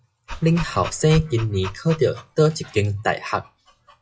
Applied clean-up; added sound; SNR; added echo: classical method log-MMSE.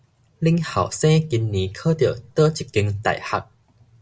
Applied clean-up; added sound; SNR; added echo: none; none; none; none.